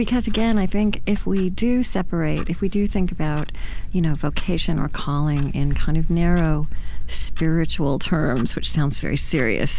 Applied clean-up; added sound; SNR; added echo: none; Clock; -1 dB; none.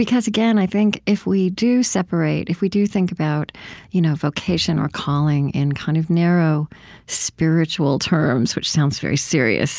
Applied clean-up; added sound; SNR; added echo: none; none; none; none.